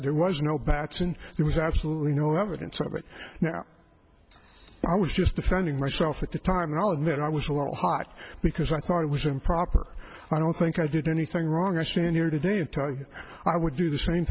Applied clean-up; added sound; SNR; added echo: none; none; none; none.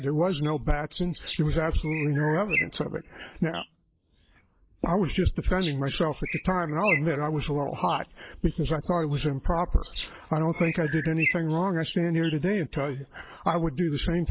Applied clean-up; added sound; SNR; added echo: neural mask model Resemble Enhance denoiser.